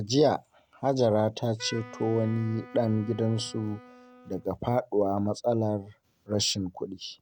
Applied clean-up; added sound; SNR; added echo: none; Wind instrument, woodwind instrument; 19 dB; none.